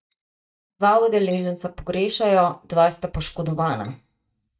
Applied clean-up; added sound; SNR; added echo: neural mask model DeepFilterNet 3.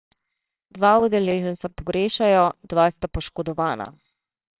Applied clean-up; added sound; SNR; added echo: neural separator model SepFormer WHAMR!.